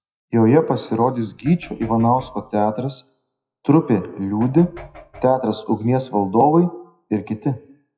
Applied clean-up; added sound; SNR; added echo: classical method WPE with log-MMSE.